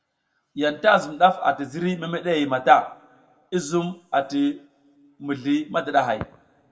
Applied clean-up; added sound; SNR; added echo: none; none; none; reverberation time 0.6 s.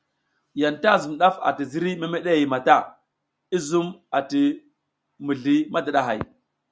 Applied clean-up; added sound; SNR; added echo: none; none; none; none.